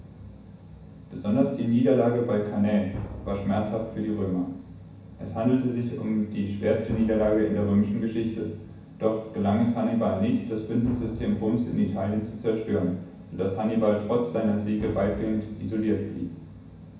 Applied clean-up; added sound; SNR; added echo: none; Drum; 17 dB; reverberation time 0.7 s.